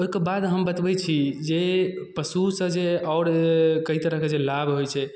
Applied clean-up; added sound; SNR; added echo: none; none; none; none.